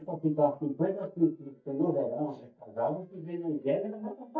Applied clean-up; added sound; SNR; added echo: neural mask model DeepFilterNet 3.